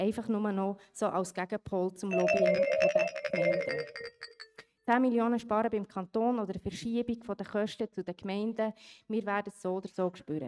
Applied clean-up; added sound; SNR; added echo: neural mask model RNNoise.